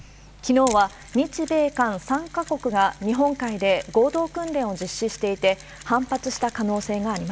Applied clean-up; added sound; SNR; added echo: none; Mechanisms; 19 dB; none.